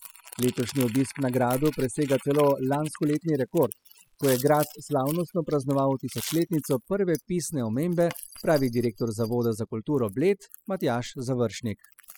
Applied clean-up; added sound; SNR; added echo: classical method spectral subtraction.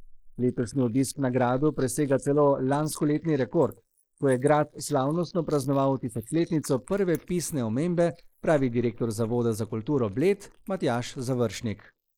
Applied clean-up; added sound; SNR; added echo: neural mask model Resemble Enhance denoiser.